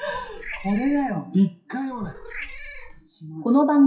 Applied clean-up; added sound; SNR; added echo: classical method WPE with log-MMSE.